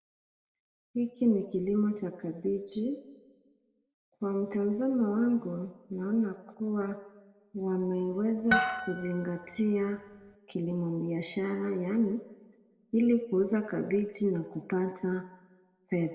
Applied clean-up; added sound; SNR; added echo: none; Harp; 3 dB; reverberation time 1.2 s.